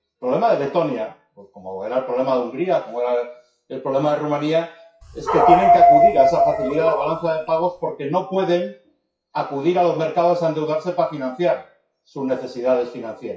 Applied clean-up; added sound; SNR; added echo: classical method WPE with log-MMSE.